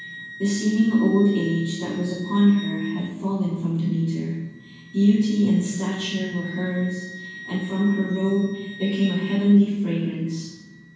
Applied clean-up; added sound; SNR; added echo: none; Wind instrument, woodwind instrument; 18 dB; reverberation time 1.2 s.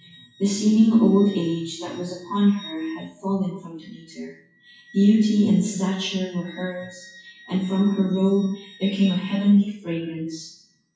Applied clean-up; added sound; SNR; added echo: classical method WPE with log-MMSE.